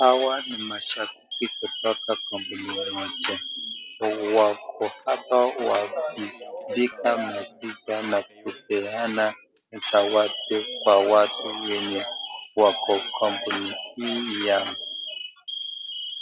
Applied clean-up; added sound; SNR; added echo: none; Alarm; 11 dB; none.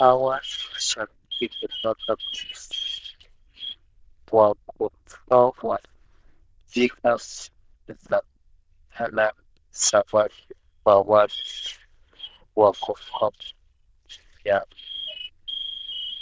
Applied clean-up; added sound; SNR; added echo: neural diffusion model UNIVERSE++.